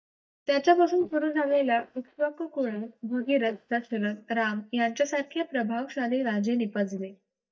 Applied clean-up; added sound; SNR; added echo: neural mask model DeepFilterNet 3.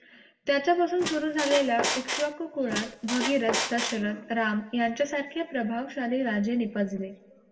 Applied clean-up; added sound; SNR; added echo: none; Squeak; 4 dB; reverberation time 1.0 s.